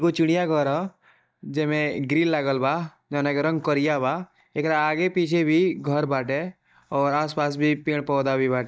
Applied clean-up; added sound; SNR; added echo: neural mask model DeepFilterNet 3.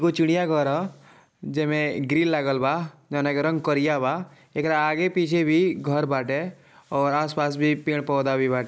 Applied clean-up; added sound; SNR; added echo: none; none; none; none.